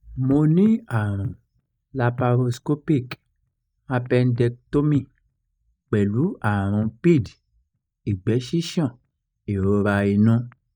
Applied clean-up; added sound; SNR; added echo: neural mask model DeepFilterNet 3.